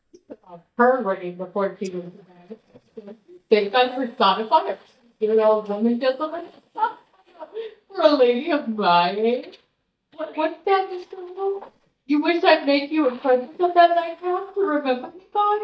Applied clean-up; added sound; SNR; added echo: neural mask model DeepFilterNet 3.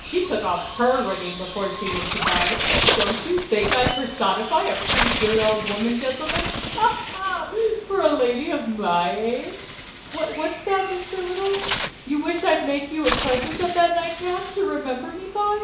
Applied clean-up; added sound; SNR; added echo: none; Bird; 2 dB; reverberation time 0.6 s.